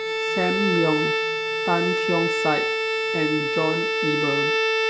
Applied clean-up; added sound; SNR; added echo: none; Bowed string instrument; -3 dB; none.